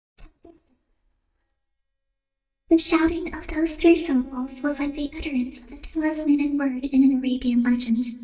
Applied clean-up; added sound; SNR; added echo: neural mask model DeepFilterNet 3.